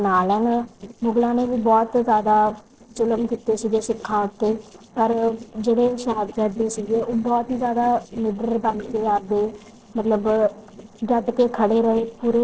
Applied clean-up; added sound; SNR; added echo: neural separator model SepFormer DNS4.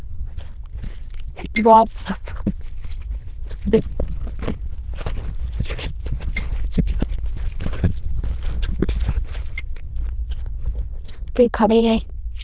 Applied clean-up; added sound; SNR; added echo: neural diffusion model UNIVERSE++.